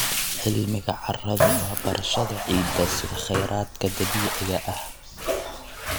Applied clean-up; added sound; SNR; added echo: none; Bathtub (filling or washing); 1 dB; none.